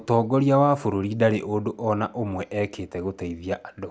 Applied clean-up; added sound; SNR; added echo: none; none; none; none.